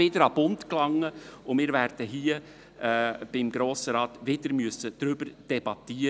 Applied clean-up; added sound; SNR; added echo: none; none; none; none.